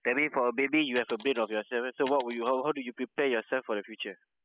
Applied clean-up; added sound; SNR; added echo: classical method spectral subtraction.